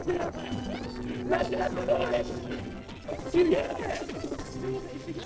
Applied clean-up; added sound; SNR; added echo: neural separator model SepFormer DNS4.